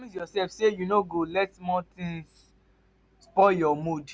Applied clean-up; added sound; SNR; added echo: none; none; none; none.